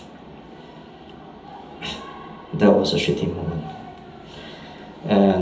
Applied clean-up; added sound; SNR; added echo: none; none; none; reverberation time 1.2 s.